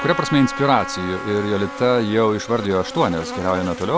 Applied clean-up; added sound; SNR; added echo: none; Trumpet + Buzz; 10 dB; none.